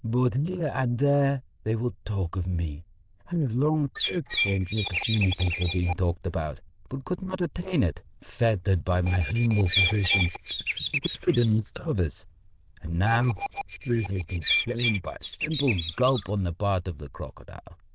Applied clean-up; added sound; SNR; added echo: neural diffusion model UNIVERSE++.